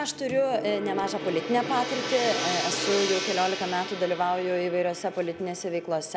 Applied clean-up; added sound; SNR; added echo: none; Gong; 6 dB; none.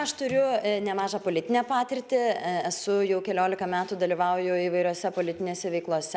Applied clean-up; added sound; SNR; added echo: none; none; none; none.